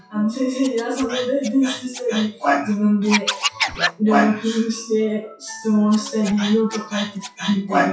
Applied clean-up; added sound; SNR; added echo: classical method WPE with log-MMSE.